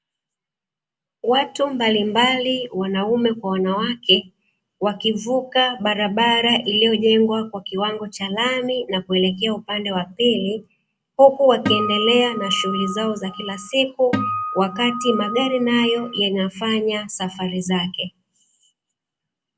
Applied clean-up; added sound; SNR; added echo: none; Acoustic guitar; 7 dB; none.